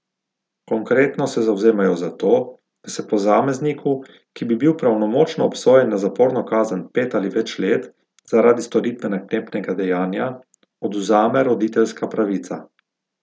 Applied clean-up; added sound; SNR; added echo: none; none; none; none.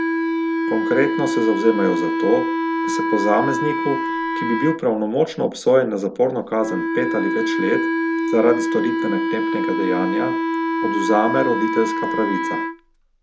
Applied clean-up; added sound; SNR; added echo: none; Wind instrument, woodwind instrument; 0 dB; none.